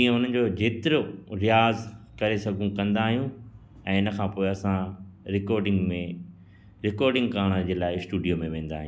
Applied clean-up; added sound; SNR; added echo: none; none; none; none.